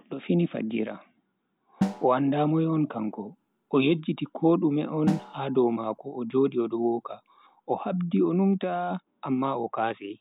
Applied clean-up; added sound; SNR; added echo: none; Snare drum; 11 dB; none.